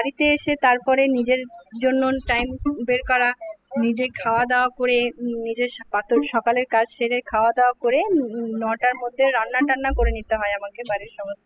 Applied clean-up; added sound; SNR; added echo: classical method spectral subtraction.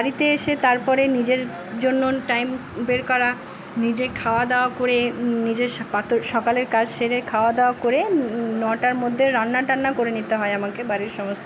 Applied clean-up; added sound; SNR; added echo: none; none; none; none.